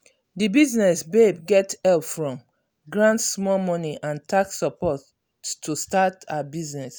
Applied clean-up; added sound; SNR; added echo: none; none; none; none.